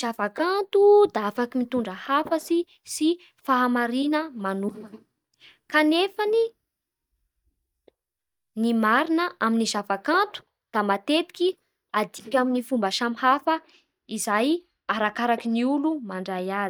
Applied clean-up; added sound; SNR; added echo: neural mask model DeepFilterNet 3.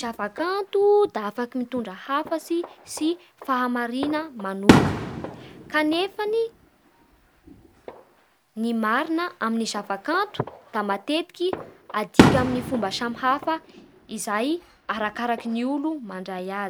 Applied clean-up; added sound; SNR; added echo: none; Fireworks; 2 dB; none.